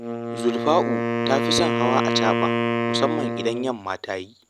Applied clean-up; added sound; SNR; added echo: none; Wind instrument, woodwind instrument; -1 dB; none.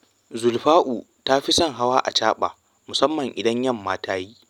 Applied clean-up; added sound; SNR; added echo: none; none; none; none.